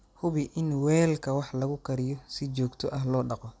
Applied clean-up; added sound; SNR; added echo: none; none; none; none.